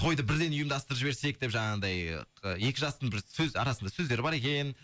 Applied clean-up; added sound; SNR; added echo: none; none; none; none.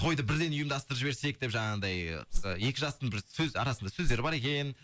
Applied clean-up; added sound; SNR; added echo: none; Whoosh, swoosh, swish; -2 dB; none.